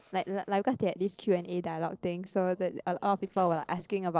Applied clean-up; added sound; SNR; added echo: neural separator model SepFormer DNS4.